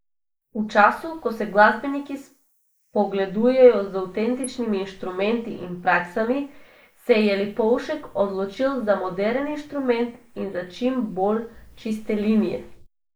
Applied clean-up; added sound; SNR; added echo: neural mask model Resemble Enhance denoiser.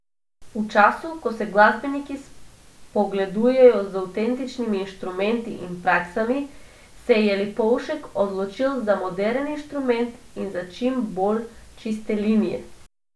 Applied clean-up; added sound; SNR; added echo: none; none; none; none.